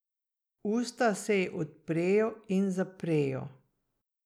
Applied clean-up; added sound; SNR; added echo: none; none; none; none.